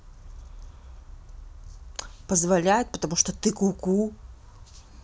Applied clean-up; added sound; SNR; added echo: none; none; none; none.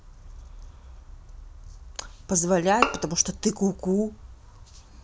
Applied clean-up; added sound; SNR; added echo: none; Bowed string instrument; 3 dB; none.